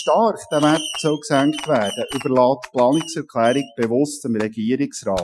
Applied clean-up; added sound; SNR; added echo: classical method Wiener filter.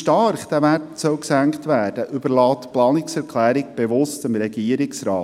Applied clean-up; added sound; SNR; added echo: none; none; none; none.